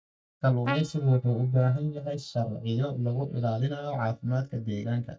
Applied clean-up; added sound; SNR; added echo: neural mask model DeepFilterNet 3.